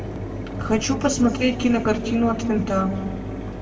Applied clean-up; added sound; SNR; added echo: none; Mechanisms; 7 dB; reverberation time 1.9 s.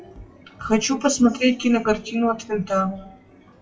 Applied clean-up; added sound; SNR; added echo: classical method WPE with log-MMSE.